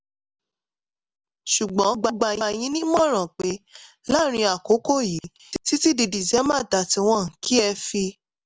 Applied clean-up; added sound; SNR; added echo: none; none; none; none.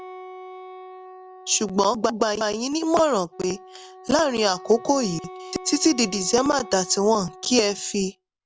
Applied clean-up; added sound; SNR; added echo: none; Wind instrument, woodwind instrument; 18 dB; none.